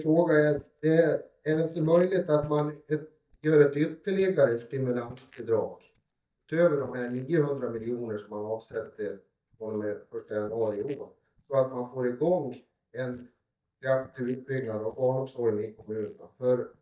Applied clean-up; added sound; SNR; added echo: neural mask model DeepFilterNet 3.